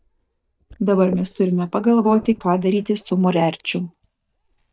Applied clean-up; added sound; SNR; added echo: neural mask model DeepFilterNet 3.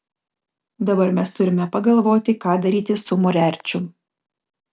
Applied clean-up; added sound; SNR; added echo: none; none; none; none.